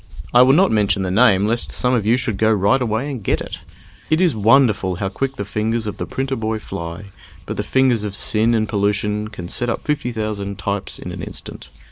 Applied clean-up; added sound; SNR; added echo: none; Hands; 17 dB; none.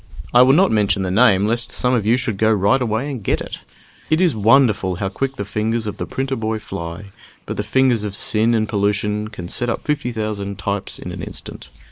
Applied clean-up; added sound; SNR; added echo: neural mask model Resemble Enhance denoiser.